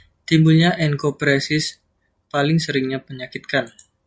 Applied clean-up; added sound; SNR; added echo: none; none; none; none.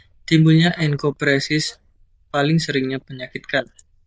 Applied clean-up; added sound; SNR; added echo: neural diffusion model UNIVERSE++.